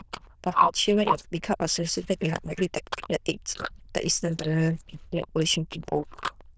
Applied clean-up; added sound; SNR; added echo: neural diffusion model UNIVERSE++.